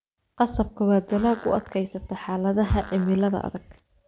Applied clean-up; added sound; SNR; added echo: none; Fart; 20 dB; none.